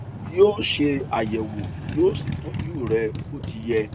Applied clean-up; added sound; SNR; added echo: none; Motorcycle; 8 dB; none.